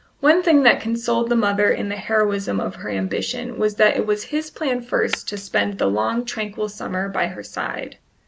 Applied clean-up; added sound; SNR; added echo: none; Glass; 13 dB; none.